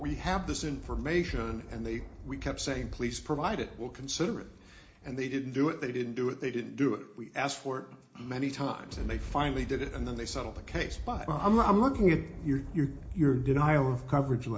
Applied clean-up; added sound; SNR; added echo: none; Thunder; 11 dB; reverberation time 0.4 s.